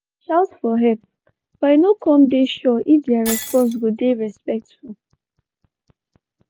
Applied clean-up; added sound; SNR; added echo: none; Shatter; 20 dB; none.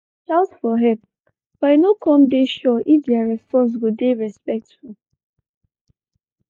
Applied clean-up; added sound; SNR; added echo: neural mask model DeepFilterNet 3.